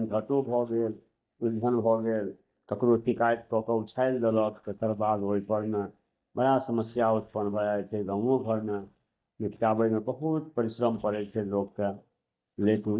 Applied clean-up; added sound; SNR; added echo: neural mask model DeepFilterNet 3.